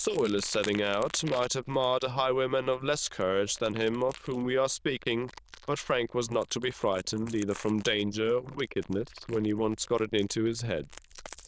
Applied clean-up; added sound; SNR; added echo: neural diffusion model UNIVERSE++.